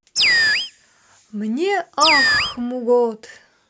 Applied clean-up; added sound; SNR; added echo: none; Animal; -2 dB; none.